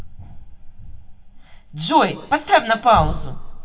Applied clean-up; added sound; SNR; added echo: none; none; none; reverberation time 1.5 s.